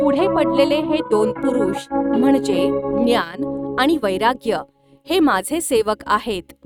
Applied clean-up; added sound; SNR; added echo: neural mask model RNNoise.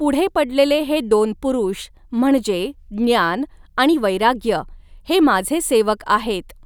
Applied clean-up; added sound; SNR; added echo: none; none; none; none.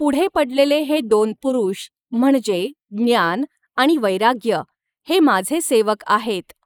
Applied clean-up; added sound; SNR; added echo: neural mask model Resemble Enhance denoiser.